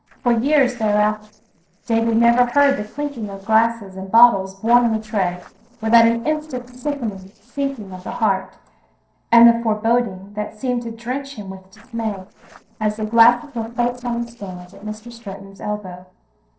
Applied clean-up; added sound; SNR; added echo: neural separator model SepFormer DNS4.